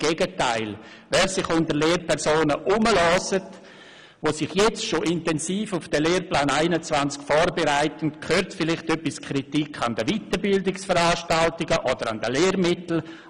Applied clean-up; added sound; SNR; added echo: none; none; none; none.